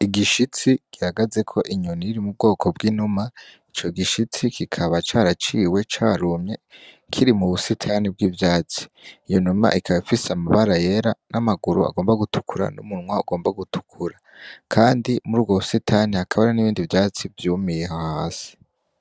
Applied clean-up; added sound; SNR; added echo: none; none; none; none.